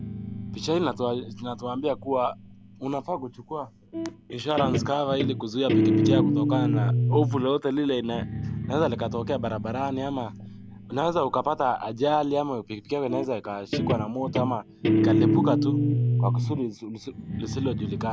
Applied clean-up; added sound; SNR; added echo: none; Guitar; -1 dB; none.